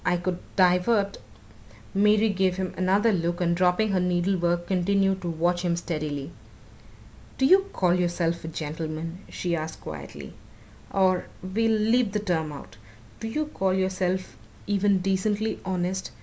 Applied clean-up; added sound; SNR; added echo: none; none; none; none.